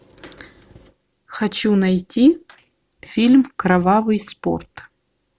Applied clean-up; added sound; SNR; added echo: none; none; none; none.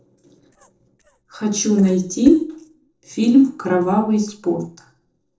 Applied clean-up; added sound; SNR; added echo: neural separator model SepFormer DNS4.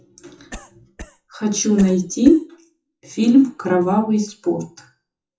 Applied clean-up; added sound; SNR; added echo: classical method WPE with log-MMSE.